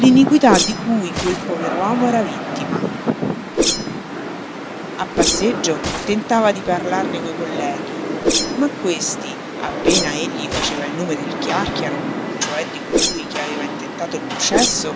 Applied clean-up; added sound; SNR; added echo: none; Whoosh, swoosh, swish + Rain; 1 dB; none.